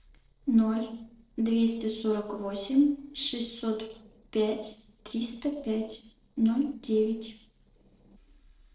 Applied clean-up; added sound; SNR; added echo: neural separator model SepFormer DNS4.